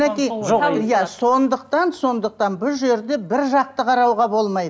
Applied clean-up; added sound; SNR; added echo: none; none; none; none.